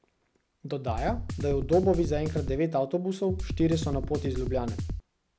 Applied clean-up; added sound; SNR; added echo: none; Drum kit; 3 dB; none.